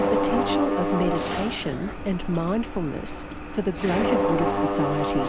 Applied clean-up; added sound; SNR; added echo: none; Mechanisms; -2 dB; none.